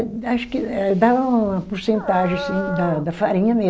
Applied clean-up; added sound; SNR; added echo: none; Dog; 8 dB; none.